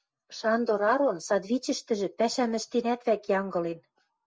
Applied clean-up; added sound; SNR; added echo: none; none; none; none.